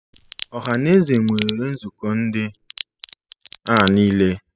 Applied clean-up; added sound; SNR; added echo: classical method spectral subtraction.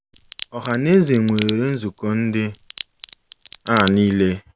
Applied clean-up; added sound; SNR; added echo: none; Crack; 16 dB; none.